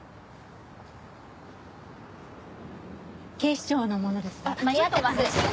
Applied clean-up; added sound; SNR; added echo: none; none; none; none.